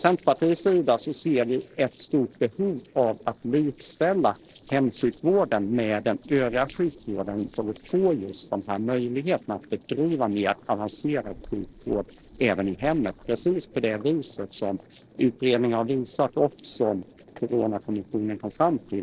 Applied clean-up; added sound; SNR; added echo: neural separator model SepFormer DNS4.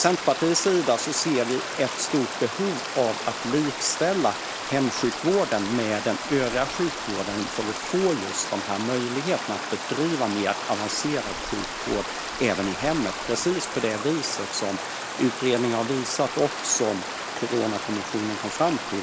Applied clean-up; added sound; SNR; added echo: none; Stream; 6 dB; none.